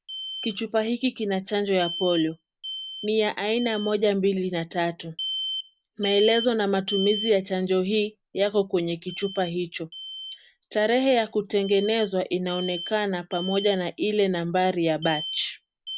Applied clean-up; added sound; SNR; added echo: none; Alarm; 11 dB; none.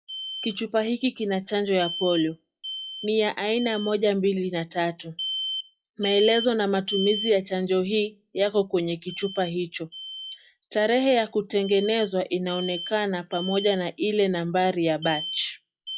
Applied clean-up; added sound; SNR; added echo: classical method log-MMSE.